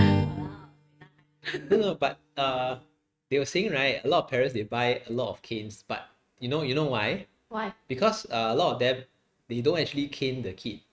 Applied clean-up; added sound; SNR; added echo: neural mask model RNNoise.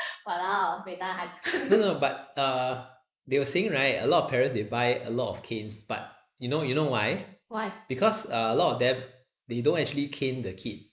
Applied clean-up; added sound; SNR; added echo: neural mask model Resemble Enhance denoiser.